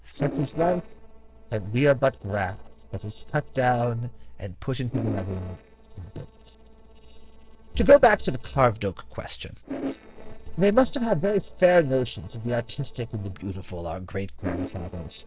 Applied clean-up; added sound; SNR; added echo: neural separator model SepFormer DNS4.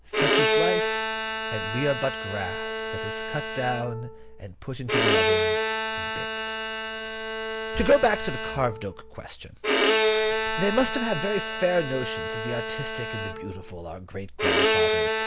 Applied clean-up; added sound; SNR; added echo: none; Bowed string instrument; -3 dB; none.